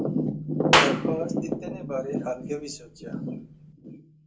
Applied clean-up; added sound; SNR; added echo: none; Clapping; 0 dB; reverberation time 0.2 s.